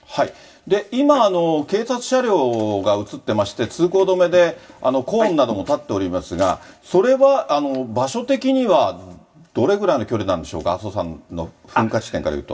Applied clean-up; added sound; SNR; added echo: none; none; none; reverberation time 0.2 s.